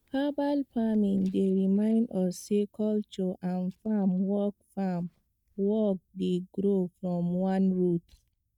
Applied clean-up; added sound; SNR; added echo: neural mask model DeepFilterNet 3.